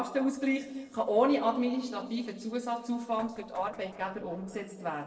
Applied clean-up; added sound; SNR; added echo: neural separator model SepFormer DNS4.